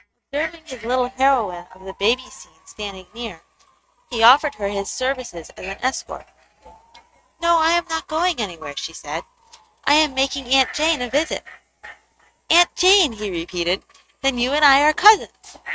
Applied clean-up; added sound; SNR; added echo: neural mask model RNNoise.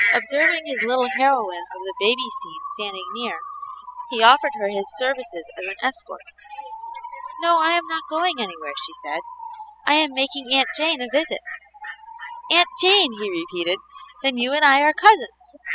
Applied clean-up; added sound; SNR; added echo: classical method spectral subtraction.